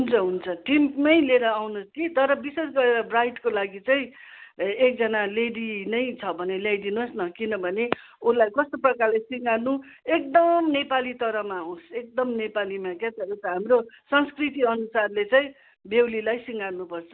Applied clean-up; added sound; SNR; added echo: none; none; none; none.